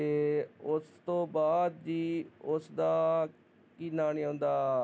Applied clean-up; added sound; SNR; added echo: none; none; none; none.